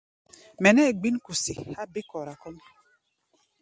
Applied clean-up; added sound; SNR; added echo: none; none; none; none.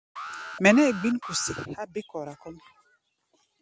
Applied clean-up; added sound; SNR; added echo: none; Alarm; 11 dB; none.